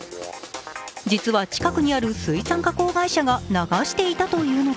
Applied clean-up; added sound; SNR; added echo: none; none; none; none.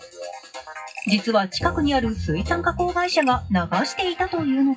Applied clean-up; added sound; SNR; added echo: classical method WPE with log-MMSE.